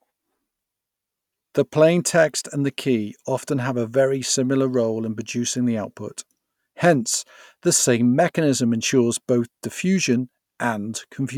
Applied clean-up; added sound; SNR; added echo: none; none; none; none.